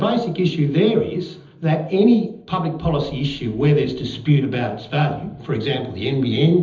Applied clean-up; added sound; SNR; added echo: none; none; none; reverberation time 1.2 s.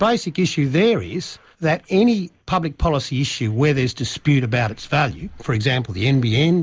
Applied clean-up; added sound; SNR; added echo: none; none; none; none.